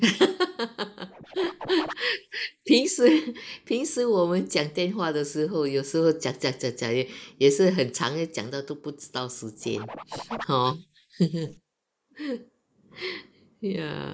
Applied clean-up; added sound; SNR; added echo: neural mask model Resemble Enhance denoiser.